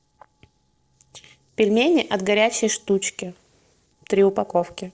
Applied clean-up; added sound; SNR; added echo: neural separator model SepFormer DNS4.